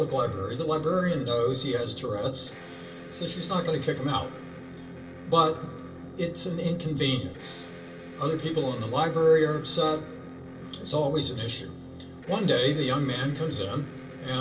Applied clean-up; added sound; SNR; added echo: none; Electric guitar; 14 dB; reverberation time 0.2 s.